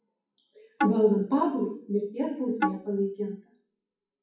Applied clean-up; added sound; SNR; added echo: classical method WPE with log-MMSE.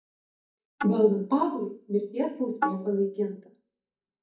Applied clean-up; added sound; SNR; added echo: neural mask model DeepFilterNet 3.